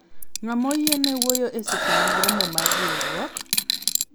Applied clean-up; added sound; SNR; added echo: none; Coin (dropping) + Breathing; -3 dB; none.